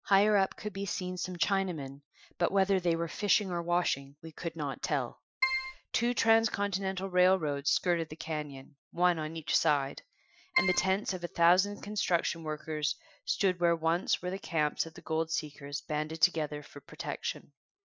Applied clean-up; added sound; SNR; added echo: classical method Wiener filter.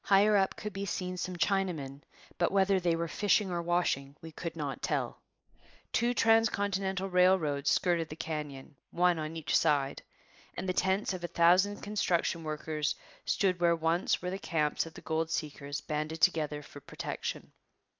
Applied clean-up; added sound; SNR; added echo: neural mask model Resemble Enhance denoiser.